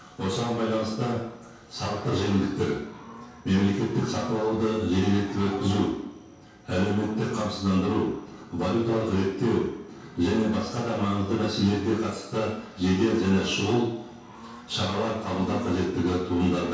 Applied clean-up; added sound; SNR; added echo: none; Cricket / Growling; 18 dB; reverberation time 0.6 s.